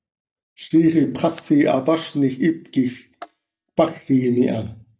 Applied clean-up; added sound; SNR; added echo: neural mask model DeepFilterNet 3.